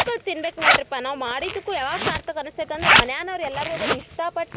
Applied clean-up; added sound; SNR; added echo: none; Zipper (clothing); -3 dB; none.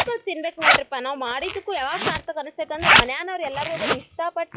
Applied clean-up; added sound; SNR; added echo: classical method log-MMSE.